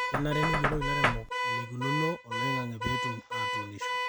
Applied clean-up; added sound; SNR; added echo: none; Alarm / Car + Knock; -3 dB; none.